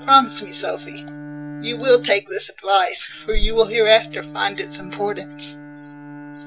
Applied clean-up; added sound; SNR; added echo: none; Bowed string instrument; 16 dB; none.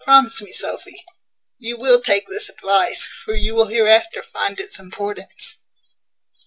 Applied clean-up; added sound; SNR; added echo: none; none; none; none.